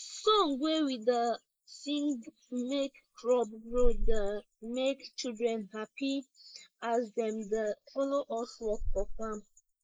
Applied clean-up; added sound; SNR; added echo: neural mask model Resemble Enhance denoiser.